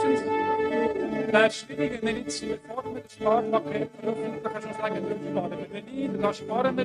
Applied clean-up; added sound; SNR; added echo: neural mask model RNNoise.